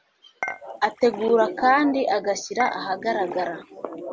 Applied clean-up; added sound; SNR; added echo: none; Dishes, pots, and pans / Chink, clink; 14 dB; none.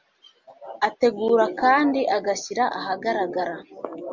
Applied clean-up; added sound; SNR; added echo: none; none; none; none.